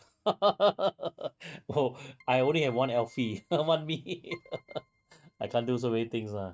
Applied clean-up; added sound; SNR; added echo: neural mask model RNNoise.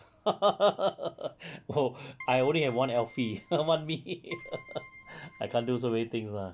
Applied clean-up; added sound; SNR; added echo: none; Keyboard (musical); 20 dB; none.